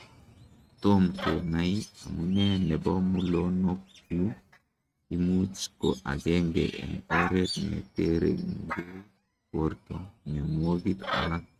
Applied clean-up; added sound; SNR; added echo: neural mask model RNNoise.